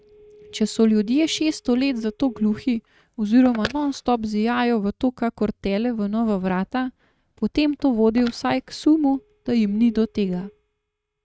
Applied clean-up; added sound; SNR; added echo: neural mask model RNNoise.